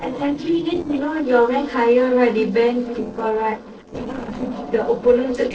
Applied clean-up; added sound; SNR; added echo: neural separator model SepFormer DNS4.